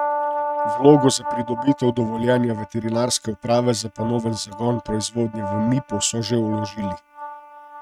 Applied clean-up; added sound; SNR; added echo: neural mask model RNNoise.